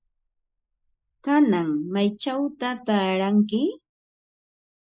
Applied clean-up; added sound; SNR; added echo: neural mask model Resemble Enhance denoiser.